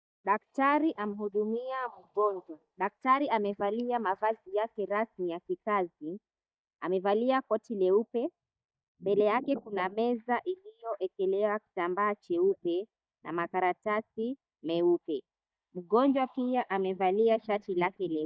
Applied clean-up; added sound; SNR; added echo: neural mask model DeepFilterNet 3.